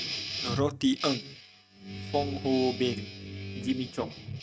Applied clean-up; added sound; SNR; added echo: neural mask model RNNoise.